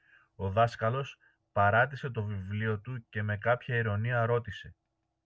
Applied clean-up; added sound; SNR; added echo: none; none; none; none.